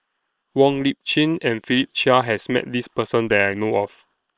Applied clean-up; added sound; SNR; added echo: neural separator model SepFormer WHAM!.